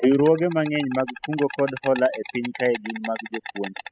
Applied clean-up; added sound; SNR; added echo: classical method spectral subtraction.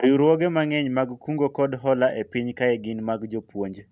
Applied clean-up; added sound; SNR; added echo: none; none; none; none.